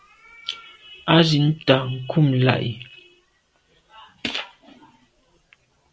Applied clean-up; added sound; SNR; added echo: none; none; none; none.